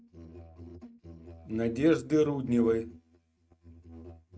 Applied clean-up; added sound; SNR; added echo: neural mask model RNNoise.